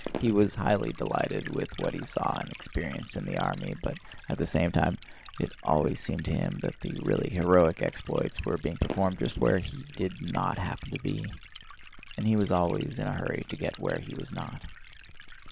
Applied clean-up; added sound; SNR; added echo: none; Liquid + Fireworks; 14 dB; none.